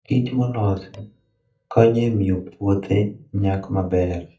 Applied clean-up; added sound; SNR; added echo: neural mask model DeepFilterNet 3.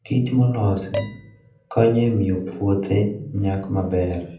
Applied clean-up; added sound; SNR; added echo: none; Dishes, pots, and pans; 15 dB; reverberation time 0.6 s.